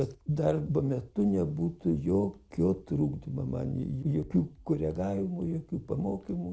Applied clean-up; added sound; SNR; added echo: none; none; none; none.